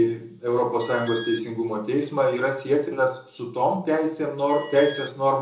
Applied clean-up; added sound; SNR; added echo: none; Alarm; 15 dB; reverberation time 1.0 s.